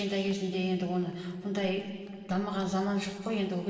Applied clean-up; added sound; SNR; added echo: neural separator model SepFormer DNS4.